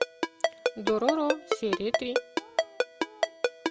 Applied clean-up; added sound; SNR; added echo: none; Ringtone; -3 dB; none.